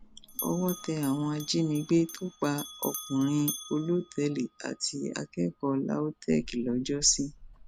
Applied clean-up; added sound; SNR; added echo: none; Bell; 14 dB; none.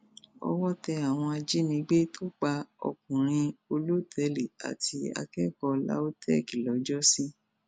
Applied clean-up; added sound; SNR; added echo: none; none; none; none.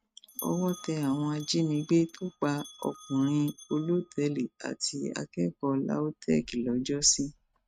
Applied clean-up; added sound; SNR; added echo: neural mask model RNNoise.